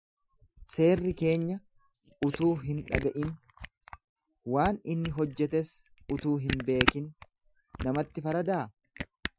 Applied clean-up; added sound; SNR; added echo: classical method Wiener filter.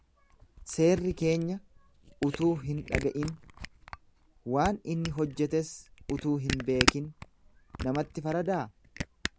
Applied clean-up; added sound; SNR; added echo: none; Camera; 7 dB; none.